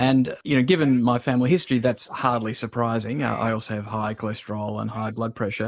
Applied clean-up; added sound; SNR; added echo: neural mask model Resemble Enhance denoiser.